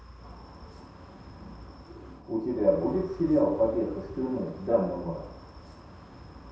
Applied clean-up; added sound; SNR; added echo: none; Wind; 17 dB; reverberation time 0.7 s.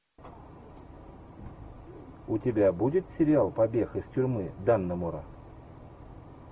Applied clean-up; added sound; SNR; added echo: none; none; none; none.